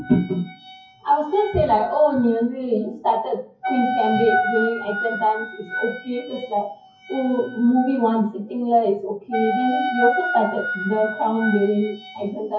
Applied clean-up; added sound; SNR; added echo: classical method WPE with log-MMSE.